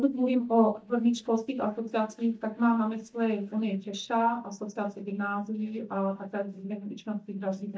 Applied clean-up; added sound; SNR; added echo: neural mask model DeepFilterNet 3.